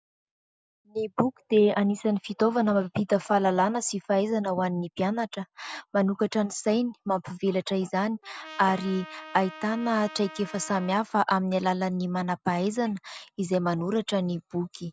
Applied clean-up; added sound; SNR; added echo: none; Trumpet; 17 dB; none.